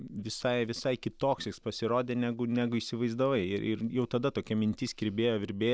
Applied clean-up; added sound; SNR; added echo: none; none; none; none.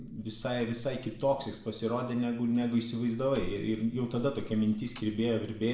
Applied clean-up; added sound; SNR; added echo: none; Slam; 17 dB; reverberation time 0.7 s.